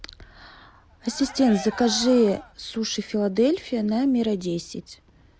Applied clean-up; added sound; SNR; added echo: none; Cheering; 15 dB; none.